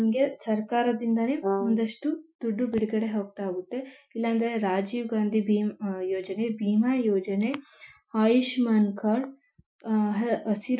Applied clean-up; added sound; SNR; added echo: classical method Wiener filter.